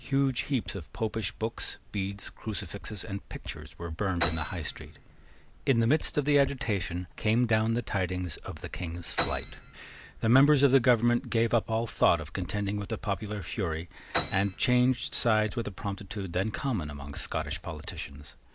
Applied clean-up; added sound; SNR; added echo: none; Piano; 15 dB; none.